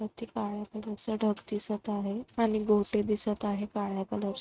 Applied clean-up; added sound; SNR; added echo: neural mask model RNNoise.